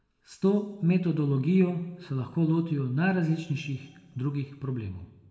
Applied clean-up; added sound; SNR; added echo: none; none; none; reverberation time 1.3 s.